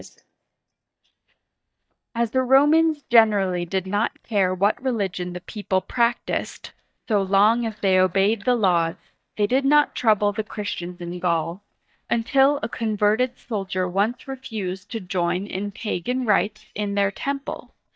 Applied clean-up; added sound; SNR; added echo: neural mask model DeepFilterNet 3.